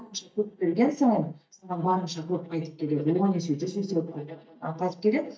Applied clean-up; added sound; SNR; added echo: neural mask model DeepFilterNet 3.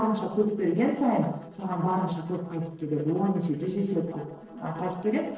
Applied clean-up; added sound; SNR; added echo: neural separator model SepFormer DNS4.